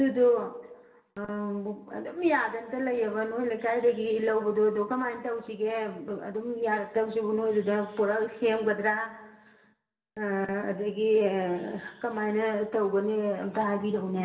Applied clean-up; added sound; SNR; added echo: none; none; none; reverberation time 0.6 s.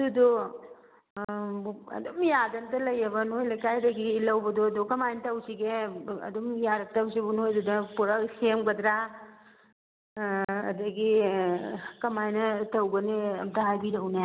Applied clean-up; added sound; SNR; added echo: none; none; none; none.